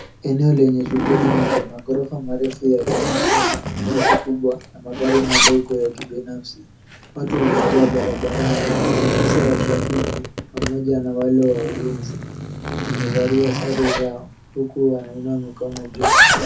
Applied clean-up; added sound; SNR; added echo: none; Zipper (clothing); 0 dB; reverberation time 0.3 s.